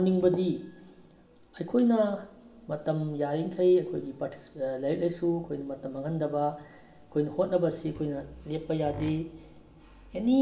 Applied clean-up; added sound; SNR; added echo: none; none; none; reverberation time 1.6 s.